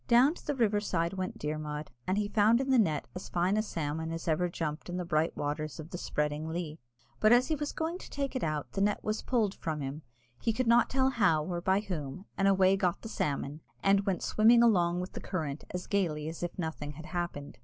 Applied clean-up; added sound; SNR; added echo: none; none; none; none.